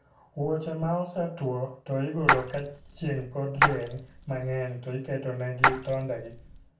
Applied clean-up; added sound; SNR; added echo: none; Splash, splatter; -2 dB; reverberation time 0.4 s.